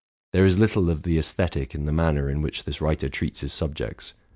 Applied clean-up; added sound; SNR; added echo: none; none; none; none.